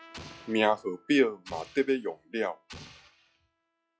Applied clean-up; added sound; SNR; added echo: classical method log-MMSE.